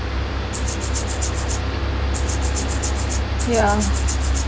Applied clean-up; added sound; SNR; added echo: none; Rattle (instrument); 11 dB; none.